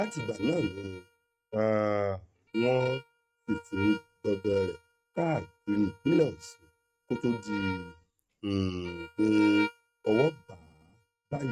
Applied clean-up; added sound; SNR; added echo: neural mask model RNNoise.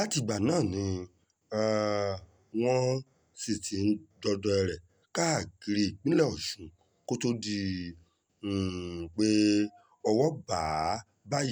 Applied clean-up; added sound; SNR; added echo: none; none; none; none.